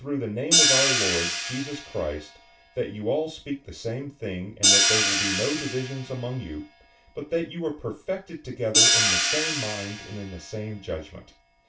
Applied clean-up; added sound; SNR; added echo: none; Hi-hat; -4 dB; reverberation time 0.2 s.